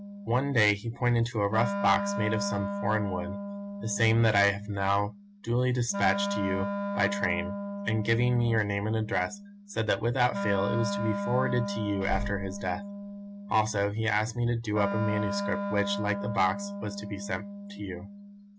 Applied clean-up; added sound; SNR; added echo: none; Wind instrument, woodwind instrument; 6 dB; none.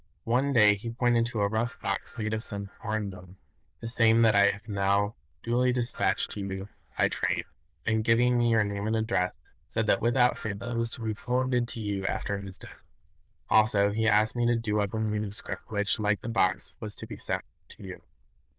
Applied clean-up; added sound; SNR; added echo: neural diffusion model UNIVERSE++.